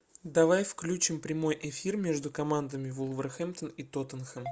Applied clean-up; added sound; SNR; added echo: none; none; none; none.